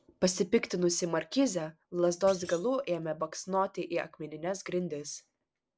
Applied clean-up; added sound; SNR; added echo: none; Thump, thud; 20 dB; none.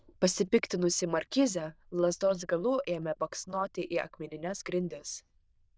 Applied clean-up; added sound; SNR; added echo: neural diffusion model UNIVERSE++.